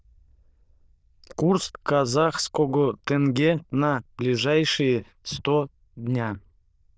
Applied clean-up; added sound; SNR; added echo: neural diffusion model UNIVERSE++.